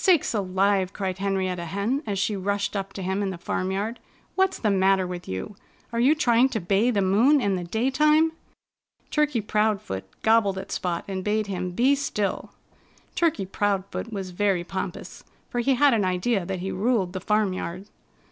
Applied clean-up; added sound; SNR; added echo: none; none; none; none.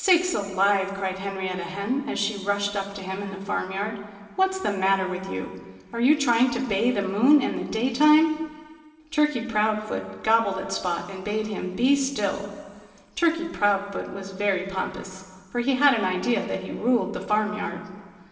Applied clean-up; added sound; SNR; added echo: none; none; none; reverberation time 1.9 s.